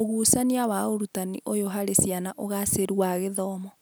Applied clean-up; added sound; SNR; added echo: none; none; none; none.